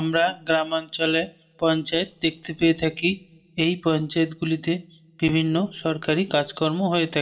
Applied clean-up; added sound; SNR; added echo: neural separator model SepFormer DNS4.